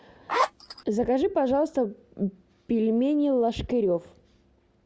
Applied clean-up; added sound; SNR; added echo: none; Zipper (clothing); 1 dB; none.